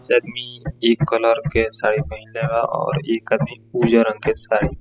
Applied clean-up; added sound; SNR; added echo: classical method spectral subtraction.